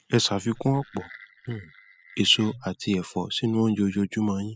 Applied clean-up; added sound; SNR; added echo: classical method spectral subtraction.